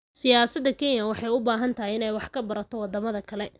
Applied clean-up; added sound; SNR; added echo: none; none; none; none.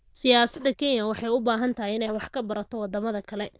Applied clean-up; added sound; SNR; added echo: neural diffusion model UNIVERSE++.